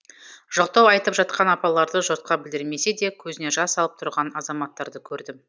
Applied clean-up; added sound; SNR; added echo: none; none; none; none.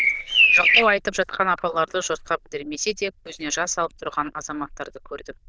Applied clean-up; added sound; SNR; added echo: neural diffusion model UNIVERSE++.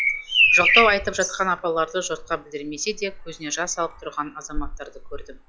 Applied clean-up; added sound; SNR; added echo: classical method log-MMSE.